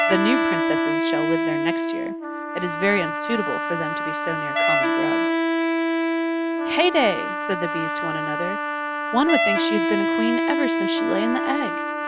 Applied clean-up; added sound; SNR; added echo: none; Trumpet + Wind instrument, woodwind instrument; -3 dB; none.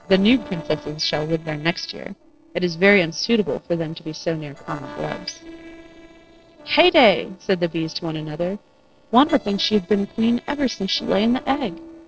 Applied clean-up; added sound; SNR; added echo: neural separator model SepFormer DNS4.